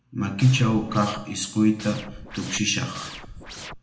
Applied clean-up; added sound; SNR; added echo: none; Scratching (performance technique); 14 dB; reverberation time 0.8 s.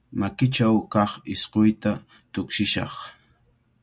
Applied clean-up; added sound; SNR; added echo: none; none; none; none.